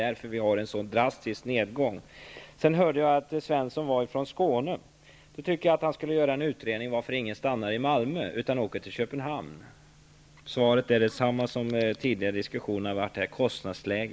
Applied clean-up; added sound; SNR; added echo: none; none; none; none.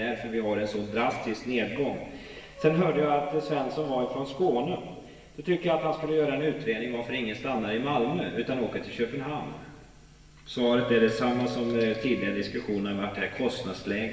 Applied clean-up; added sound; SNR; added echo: none; Wind instrument, woodwind instrument; 13 dB; reverberation time 1.4 s.